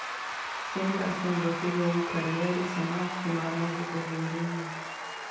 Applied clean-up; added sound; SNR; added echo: none; Applause / Crowd / Cheering; 5 dB; reverberation time 0.9 s.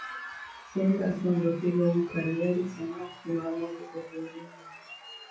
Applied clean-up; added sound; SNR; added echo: classical method WPE with log-MMSE.